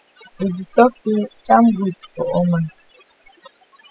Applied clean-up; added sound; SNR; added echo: classical method spectral subtraction.